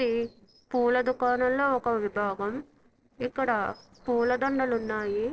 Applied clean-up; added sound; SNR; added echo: neural separator model SepFormer DNS4.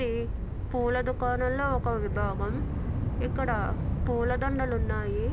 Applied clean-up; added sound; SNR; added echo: none; Bird vocalization, bird call, bird song; -1 dB; none.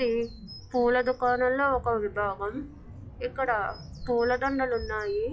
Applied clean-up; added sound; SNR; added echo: classical method log-MMSE.